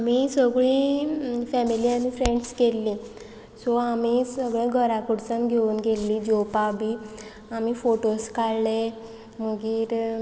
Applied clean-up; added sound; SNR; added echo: none; none; none; none.